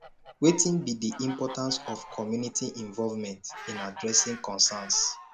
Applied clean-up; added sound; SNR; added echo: none; Fowl; 16 dB; none.